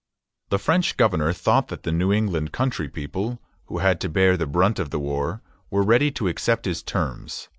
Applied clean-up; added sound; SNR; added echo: none; none; none; none.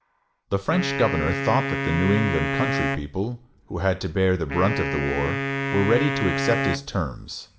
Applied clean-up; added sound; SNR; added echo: none; Wind instrument, woodwind instrument; 3 dB; reverberation time 0.5 s.